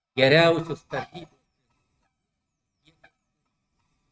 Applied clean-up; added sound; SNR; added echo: neural mask model RNNoise.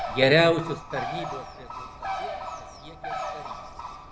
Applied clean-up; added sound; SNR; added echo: none; Bird; 7 dB; none.